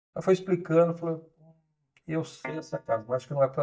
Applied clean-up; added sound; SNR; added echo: neural mask model DeepFilterNet 3.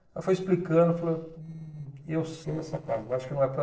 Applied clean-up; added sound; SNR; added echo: neural separator model SepFormer DNS4.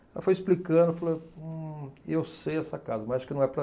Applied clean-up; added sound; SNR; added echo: none; none; none; none.